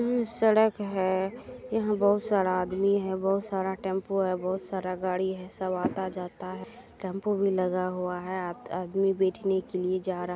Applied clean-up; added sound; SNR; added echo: none; none; none; none.